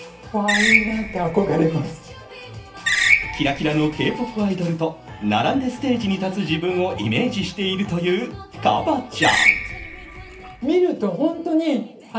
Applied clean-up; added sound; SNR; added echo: none; Screech; 0 dB; reverberation time 0.3 s.